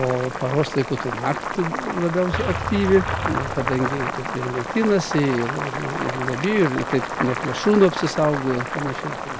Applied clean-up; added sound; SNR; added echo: none; Boiling + Engine; 5 dB; none.